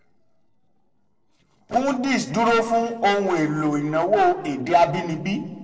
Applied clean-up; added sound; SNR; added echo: neural separator model SepFormer DNS4.